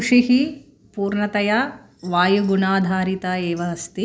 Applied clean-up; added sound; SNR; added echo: none; none; none; none.